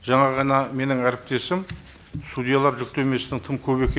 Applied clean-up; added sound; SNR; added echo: none; none; none; none.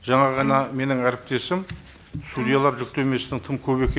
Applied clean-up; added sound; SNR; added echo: none; Bowed string instrument; 14 dB; none.